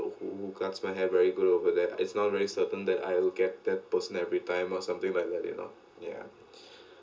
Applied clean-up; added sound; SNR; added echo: none; none; none; reverberation time 0.2 s.